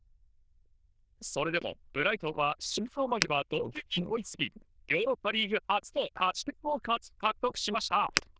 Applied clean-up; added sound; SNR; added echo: neural diffusion model UNIVERSE++.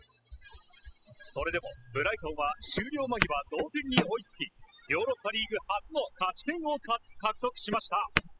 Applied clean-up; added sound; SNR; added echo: classical method spectral subtraction.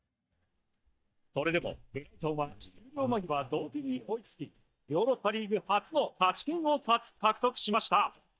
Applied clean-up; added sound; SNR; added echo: neural mask model DeepFilterNet 3.